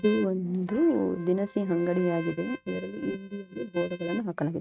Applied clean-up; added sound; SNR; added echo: neural mask model RNNoise.